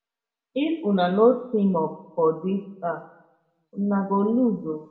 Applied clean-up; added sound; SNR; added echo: none; none; none; reverberation time 0.7 s.